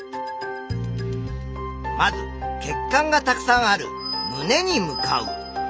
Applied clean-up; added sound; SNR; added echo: none; none; none; none.